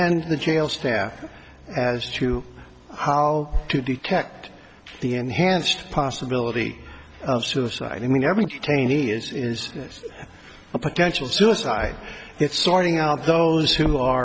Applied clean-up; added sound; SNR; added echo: none; none; none; none.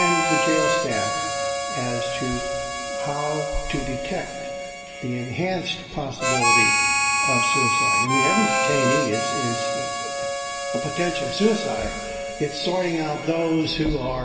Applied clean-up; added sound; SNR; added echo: none; Harmonica; -2 dB; reverberation time 2.4 s.